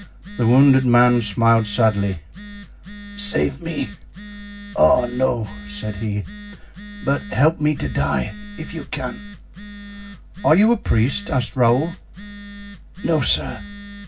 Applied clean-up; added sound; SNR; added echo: none; Telephone; 16 dB; reverberation time 0.4 s.